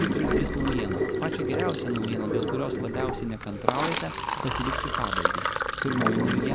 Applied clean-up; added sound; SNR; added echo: none; Sink (filling or washing); -4 dB; none.